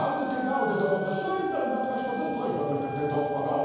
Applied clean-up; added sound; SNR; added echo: none; Wind instrument, woodwind instrument; 6 dB; reverberation time 1.2 s.